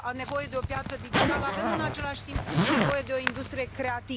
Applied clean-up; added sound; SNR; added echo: none; Zipper (clothing); -3 dB; none.